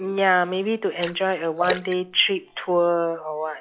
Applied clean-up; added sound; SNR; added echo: classical method log-MMSE.